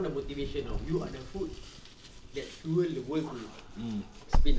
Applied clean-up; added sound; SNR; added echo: none; Wind / Car; -4 dB; none.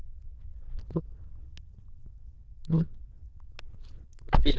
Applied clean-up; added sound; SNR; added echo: neural diffusion model UNIVERSE++.